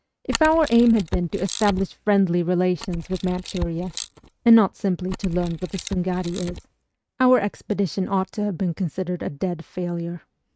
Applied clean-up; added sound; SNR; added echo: neural mask model RNNoise.